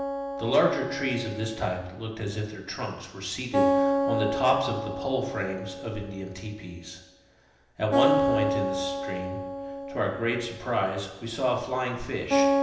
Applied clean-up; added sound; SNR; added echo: none; Acoustic guitar; 0 dB; reverberation time 0.9 s.